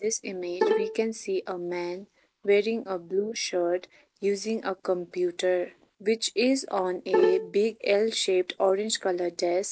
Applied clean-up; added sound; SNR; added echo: none; Bowed string instrument; 1 dB; none.